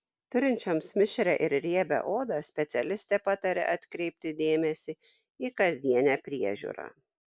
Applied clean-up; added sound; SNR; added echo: none; none; none; none.